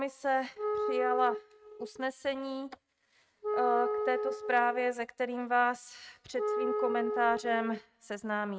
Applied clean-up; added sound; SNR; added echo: neural mask model RNNoise.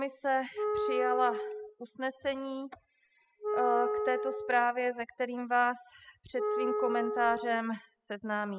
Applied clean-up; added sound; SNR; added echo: classical method spectral subtraction.